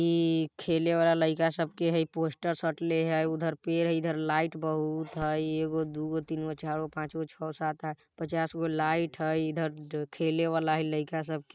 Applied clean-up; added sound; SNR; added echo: neural mask model RNNoise.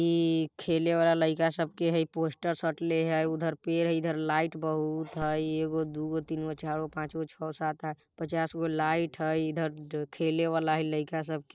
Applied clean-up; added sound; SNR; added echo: neural separator model SepFormer DNS4.